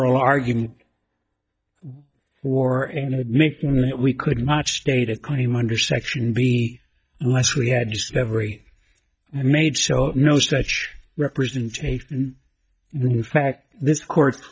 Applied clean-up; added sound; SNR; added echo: neural mask model DeepFilterNet 3.